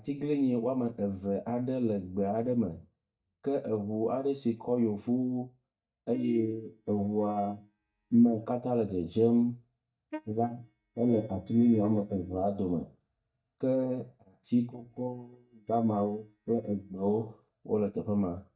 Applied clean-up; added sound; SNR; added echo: neural mask model DeepFilterNet 3.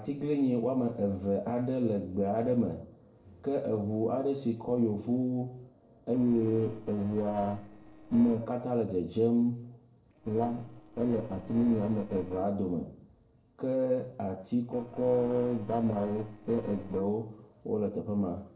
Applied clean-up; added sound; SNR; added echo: neural separator model SepFormer DNS4.